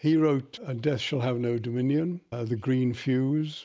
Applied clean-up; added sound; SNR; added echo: none; none; none; none.